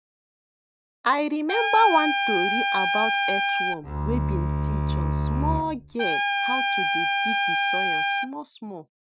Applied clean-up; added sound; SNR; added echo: none; Bowed string instrument + Trumpet; -4 dB; none.